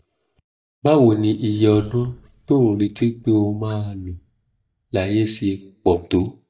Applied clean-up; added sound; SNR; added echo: neural mask model DeepFilterNet 3.